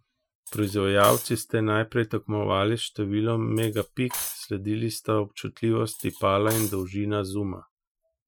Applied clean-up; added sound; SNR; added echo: classical method Wiener filter.